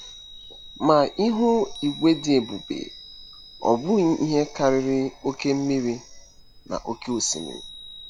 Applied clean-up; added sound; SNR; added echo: none; Chime; 18 dB; none.